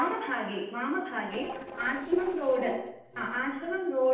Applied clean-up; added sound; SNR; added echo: neural separator model SepFormer DNS4.